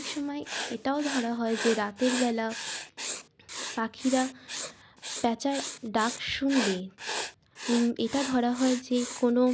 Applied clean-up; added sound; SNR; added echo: none; Writing; 9 dB; none.